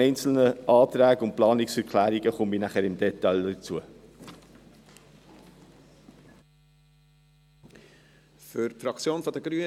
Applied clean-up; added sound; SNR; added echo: none; none; none; none.